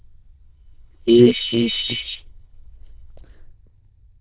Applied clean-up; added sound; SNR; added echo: neural diffusion model UNIVERSE++.